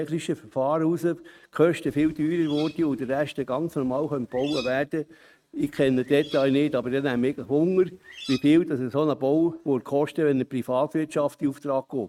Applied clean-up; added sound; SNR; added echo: neural mask model RNNoise.